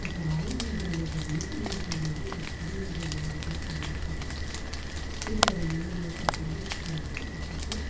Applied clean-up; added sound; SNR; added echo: none; Rain; -3 dB; reverberation time 0.6 s.